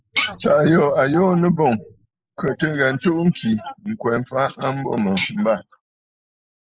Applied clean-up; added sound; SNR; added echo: neural mask model Resemble Enhance denoiser.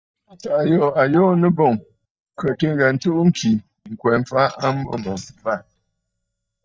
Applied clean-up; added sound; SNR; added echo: neural mask model DeepFilterNet 3.